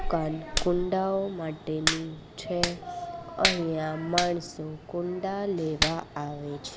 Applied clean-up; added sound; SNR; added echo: none; Hands; 3 dB; none.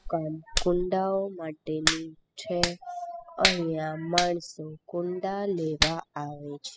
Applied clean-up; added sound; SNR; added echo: classical method spectral subtraction.